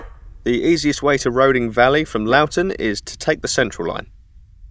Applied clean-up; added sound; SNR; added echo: neural mask model DeepFilterNet 3.